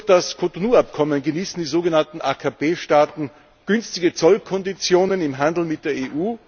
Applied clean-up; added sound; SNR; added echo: none; none; none; none.